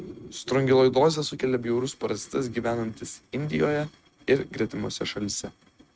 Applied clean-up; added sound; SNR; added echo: neural mask model RNNoise.